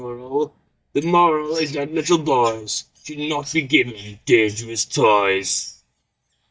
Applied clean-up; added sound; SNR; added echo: neural mask model DeepFilterNet 3.